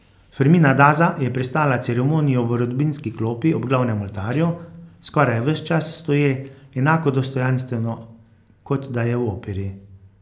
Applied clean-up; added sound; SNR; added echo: none; none; none; none.